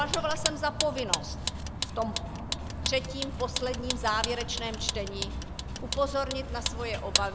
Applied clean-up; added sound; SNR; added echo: none; Vehicle; 0 dB; none.